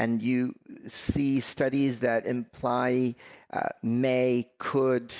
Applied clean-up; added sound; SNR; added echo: none; none; none; none.